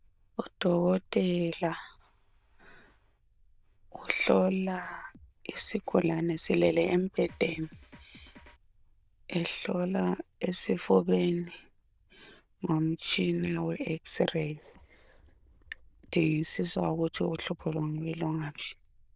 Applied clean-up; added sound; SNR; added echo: neural diffusion model UNIVERSE++.